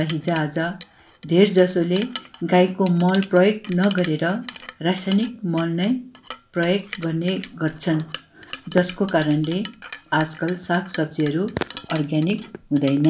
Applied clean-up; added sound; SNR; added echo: none; Chink, clink; 15 dB; none.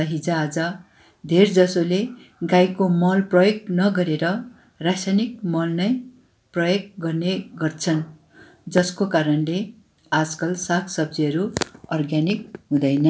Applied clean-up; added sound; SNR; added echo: none; none; none; none.